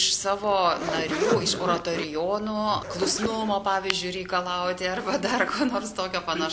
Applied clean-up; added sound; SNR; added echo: none; Zipper (clothing); 6 dB; none.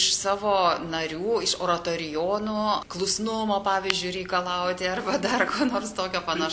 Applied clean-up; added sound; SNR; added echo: none; none; none; none.